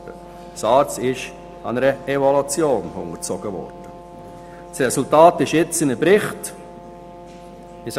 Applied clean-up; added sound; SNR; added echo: none; Brass instrument; 19 dB; none.